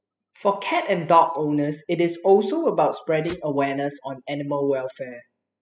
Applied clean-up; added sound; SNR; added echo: classical method spectral subtraction.